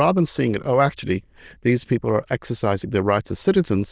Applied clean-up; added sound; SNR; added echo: neural diffusion model UNIVERSE++.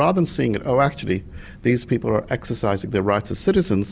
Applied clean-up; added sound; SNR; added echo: none; none; none; none.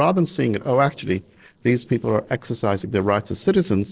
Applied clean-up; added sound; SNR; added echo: neural separator model SepFormer DNS4.